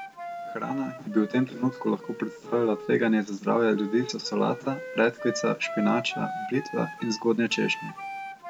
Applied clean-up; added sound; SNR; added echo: none; Wind instrument, woodwind instrument; 11 dB; none.